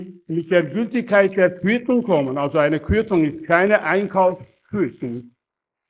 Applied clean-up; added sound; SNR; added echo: neural mask model Resemble Enhance denoiser.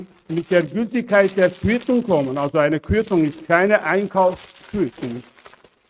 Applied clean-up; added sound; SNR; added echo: neural mask model RNNoise.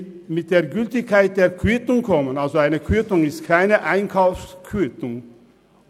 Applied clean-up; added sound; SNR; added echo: none; none; none; none.